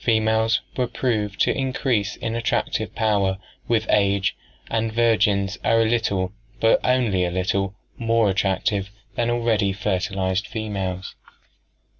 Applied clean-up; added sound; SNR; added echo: none; none; none; none.